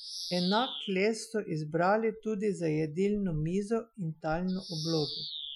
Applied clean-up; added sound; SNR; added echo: classical method Wiener filter.